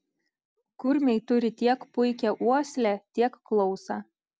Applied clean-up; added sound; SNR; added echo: none; none; none; none.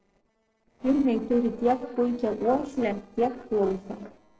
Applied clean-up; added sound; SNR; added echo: neural separator model SepFormer DNS4.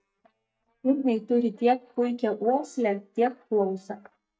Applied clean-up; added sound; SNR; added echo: neural mask model DeepFilterNet 3.